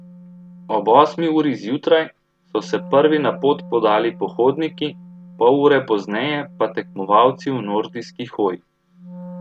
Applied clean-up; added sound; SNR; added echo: none; Wind instrument, woodwind instrument; 19 dB; none.